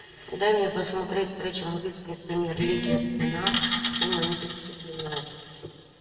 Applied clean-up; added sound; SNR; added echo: none; Brass instrument; 15 dB; reverberation time 1.8 s.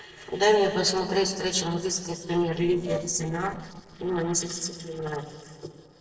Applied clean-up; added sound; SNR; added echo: neural separator model SepFormer DNS4.